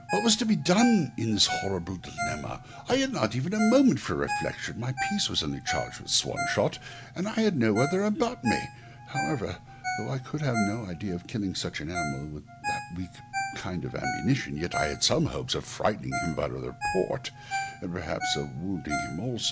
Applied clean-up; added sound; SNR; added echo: none; Ringtone; 8 dB; none.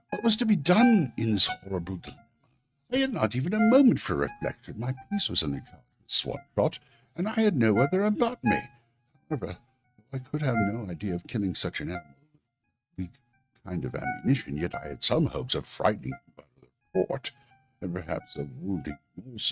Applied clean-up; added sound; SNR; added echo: neural mask model RNNoise.